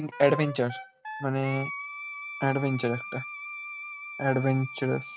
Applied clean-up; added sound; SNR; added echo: none; Wind instrument, woodwind instrument; 10 dB; none.